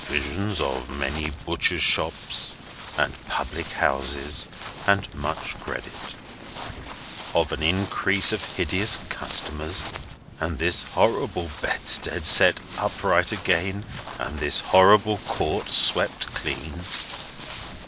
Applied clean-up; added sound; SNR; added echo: none; Walk, footsteps; 10 dB; none.